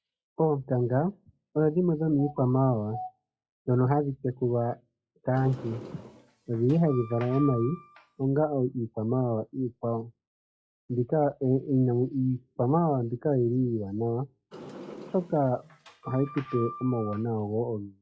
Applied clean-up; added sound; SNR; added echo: classical method log-MMSE.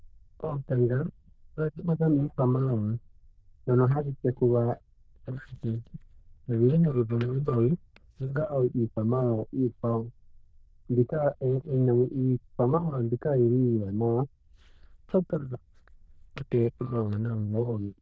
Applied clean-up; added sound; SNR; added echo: neural diffusion model UNIVERSE++.